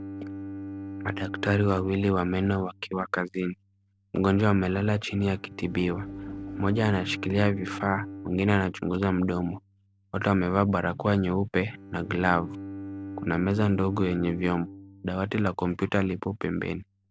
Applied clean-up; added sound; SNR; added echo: none; Bowed string instrument; 13 dB; none.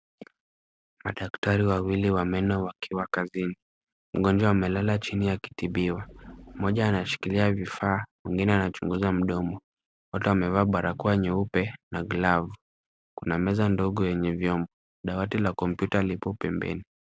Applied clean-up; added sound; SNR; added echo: none; none; none; none.